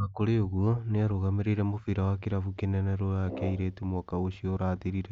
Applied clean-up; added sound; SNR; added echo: none; Brass instrument; 14 dB; none.